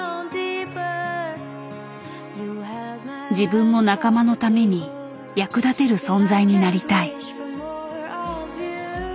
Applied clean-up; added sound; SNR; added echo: none; none; none; none.